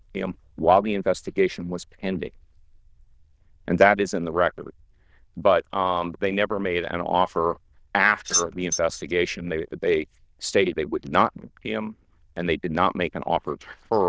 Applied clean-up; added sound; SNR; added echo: neural diffusion model UNIVERSE++.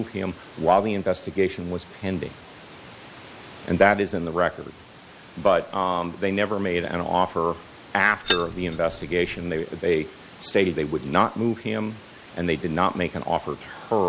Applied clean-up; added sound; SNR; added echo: none; Keys jangling; 2 dB; none.